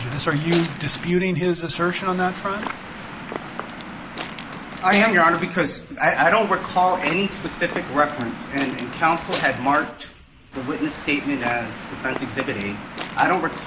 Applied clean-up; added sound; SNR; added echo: none; Waves, surf / Wind; 11 dB; none.